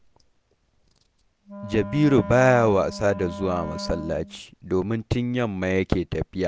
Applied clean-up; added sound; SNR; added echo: none; Wind instrument, woodwind instrument; 12 dB; none.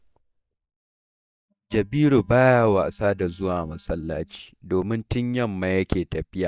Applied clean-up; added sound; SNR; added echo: neural mask model DeepFilterNet 3.